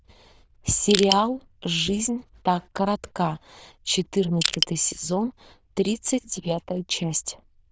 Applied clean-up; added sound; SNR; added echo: neural diffusion model UNIVERSE++.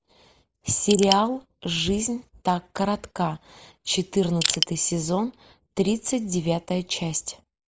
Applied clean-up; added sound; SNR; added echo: neural mask model Resemble Enhance denoiser.